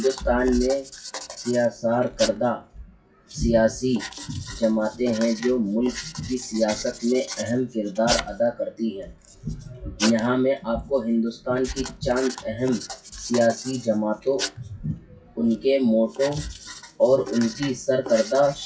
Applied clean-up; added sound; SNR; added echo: classical method WPE with log-MMSE.